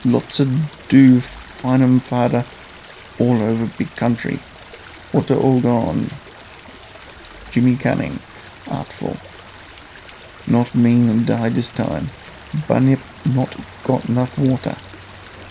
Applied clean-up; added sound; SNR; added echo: none; Stream; 20 dB; none.